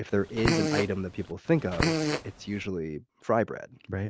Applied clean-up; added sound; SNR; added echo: none; Fart; 0 dB; none.